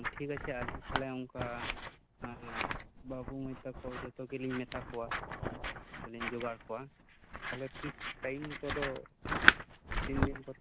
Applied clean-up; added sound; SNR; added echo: none; Scissors; -5 dB; none.